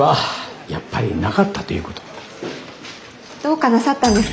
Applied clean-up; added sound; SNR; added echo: none; none; none; none.